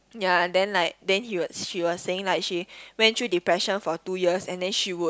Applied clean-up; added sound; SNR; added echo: none; none; none; none.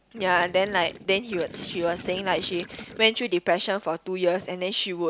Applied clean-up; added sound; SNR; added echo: none; Gurgling; 16 dB; none.